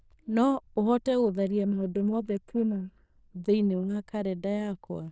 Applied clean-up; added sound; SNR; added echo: neural diffusion model UNIVERSE++.